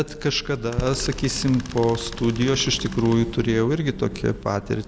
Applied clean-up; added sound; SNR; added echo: none; Tools; 17 dB; none.